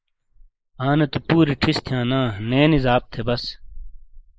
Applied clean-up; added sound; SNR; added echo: neural mask model Resemble Enhance denoiser.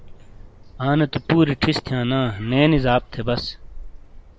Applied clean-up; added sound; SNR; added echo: none; Bird vocalization, bird call, bird song; 15 dB; none.